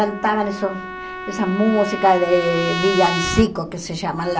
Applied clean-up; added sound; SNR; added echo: none; Trumpet; 8 dB; none.